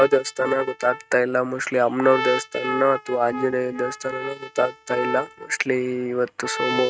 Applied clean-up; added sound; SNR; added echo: neural mask model RNNoise.